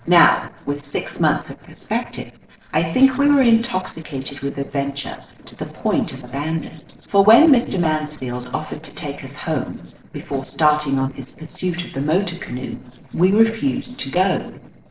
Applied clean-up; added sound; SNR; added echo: neural separator model SepFormer DNS4.